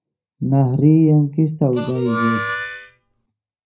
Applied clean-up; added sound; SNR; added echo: none; Harmonica; 9 dB; reverberation time 0.4 s.